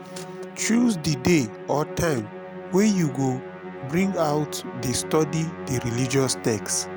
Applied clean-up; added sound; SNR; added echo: none; Musical instrument; 11 dB; none.